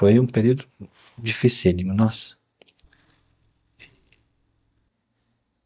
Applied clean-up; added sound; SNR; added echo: neural mask model DeepFilterNet 3.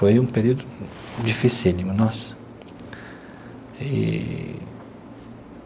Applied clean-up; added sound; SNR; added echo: none; none; none; none.